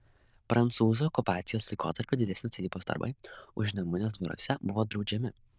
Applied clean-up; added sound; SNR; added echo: neural diffusion model UNIVERSE++.